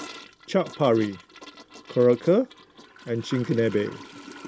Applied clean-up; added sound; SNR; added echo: none; Toilet flush / Gurgling; 18 dB; none.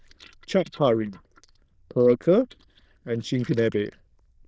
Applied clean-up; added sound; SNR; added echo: neural diffusion model UNIVERSE++.